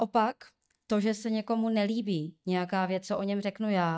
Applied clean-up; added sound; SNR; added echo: neural mask model DeepFilterNet 3.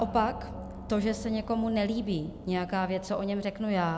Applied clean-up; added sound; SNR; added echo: none; Gong; 14 dB; none.